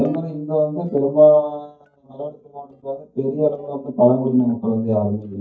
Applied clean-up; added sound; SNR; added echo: neural mask model DeepFilterNet 3.